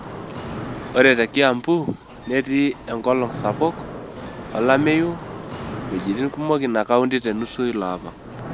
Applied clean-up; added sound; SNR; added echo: none; Mechanisms; 12 dB; none.